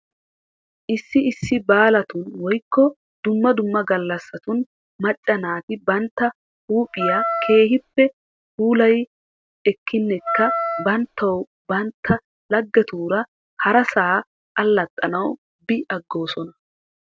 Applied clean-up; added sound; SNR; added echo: none; Wind instrument, woodwind instrument; 4 dB; none.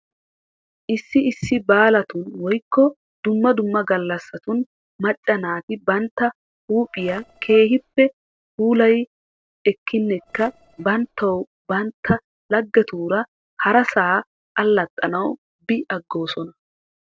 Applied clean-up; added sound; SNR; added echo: neural separator model SepFormer DNS4.